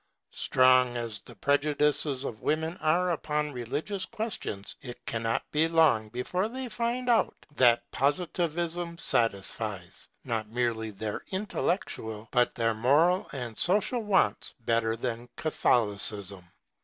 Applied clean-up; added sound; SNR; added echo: none; none; none; none.